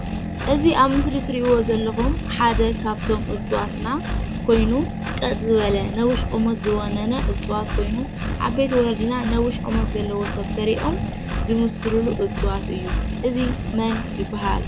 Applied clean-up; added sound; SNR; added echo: none; Engine; 2 dB; none.